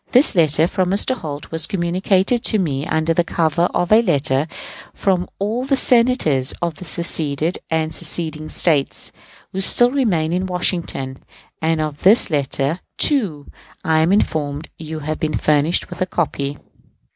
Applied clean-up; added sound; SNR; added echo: none; none; none; none.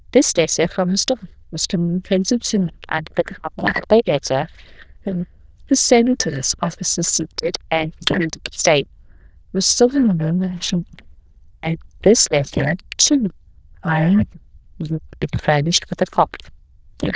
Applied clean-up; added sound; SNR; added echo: neural diffusion model UNIVERSE++.